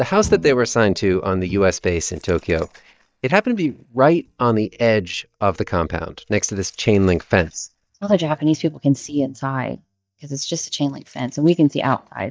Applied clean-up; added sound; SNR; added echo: neural mask model DeepFilterNet 3.